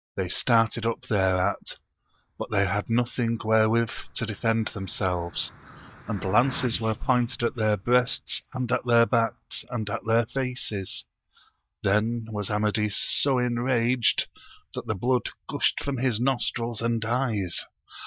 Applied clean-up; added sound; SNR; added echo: neural mask model DeepFilterNet 3.